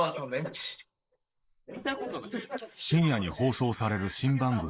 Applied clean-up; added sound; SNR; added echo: neural mask model Resemble Enhance denoiser.